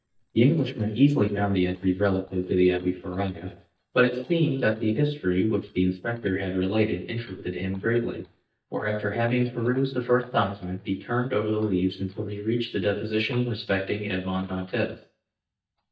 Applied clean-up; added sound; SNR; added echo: neural mask model DeepFilterNet 3.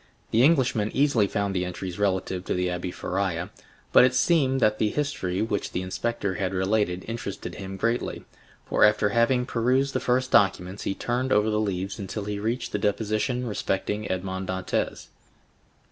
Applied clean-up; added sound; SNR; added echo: none; none; none; none.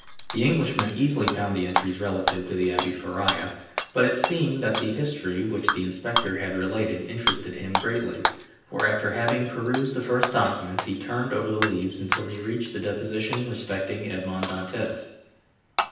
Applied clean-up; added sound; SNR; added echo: none; Shatter / Hammer; 3 dB; reverberation time 0.9 s.